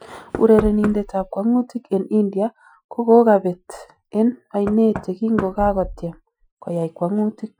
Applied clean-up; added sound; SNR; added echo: classical method Wiener filter.